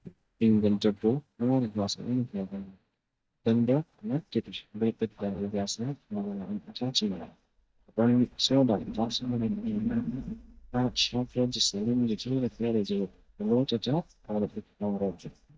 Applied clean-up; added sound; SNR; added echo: neural mask model DeepFilterNet 3.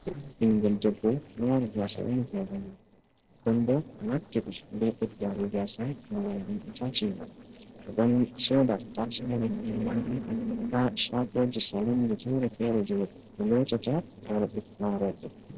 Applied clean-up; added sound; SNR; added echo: neural separator model SepFormer DNS4.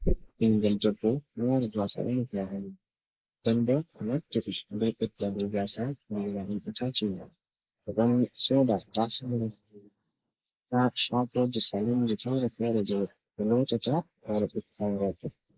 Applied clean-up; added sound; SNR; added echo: neural mask model Resemble Enhance denoiser.